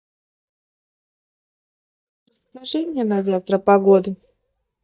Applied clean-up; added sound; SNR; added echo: neural mask model DeepFilterNet 3.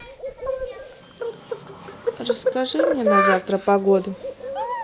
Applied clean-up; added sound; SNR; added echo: none; Bird; 14 dB; none.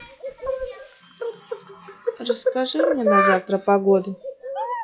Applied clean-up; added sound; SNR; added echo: classical method log-MMSE.